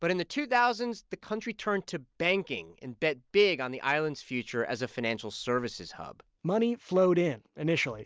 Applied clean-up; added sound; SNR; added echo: none; none; none; none.